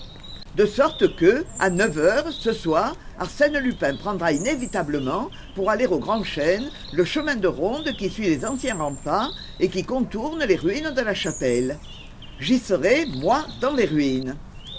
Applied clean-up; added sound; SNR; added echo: none; Bird; 14 dB; none.